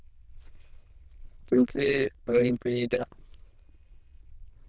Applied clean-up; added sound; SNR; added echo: neural diffusion model UNIVERSE++.